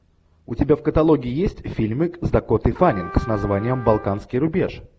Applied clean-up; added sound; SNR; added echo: none; Trumpet; 17 dB; none.